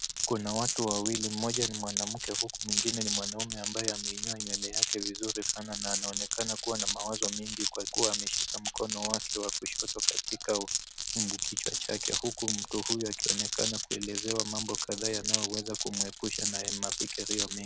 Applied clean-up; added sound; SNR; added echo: none; Glass; -4 dB; none.